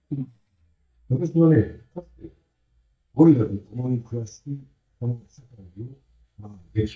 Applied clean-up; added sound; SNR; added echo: neural mask model DeepFilterNet 3.